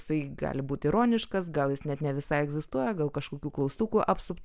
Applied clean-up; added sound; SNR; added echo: none; none; none; none.